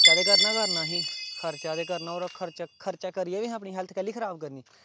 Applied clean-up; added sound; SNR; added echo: none; Chime; -4 dB; none.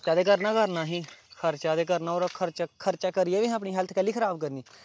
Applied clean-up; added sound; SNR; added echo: neural mask model Resemble Enhance denoiser.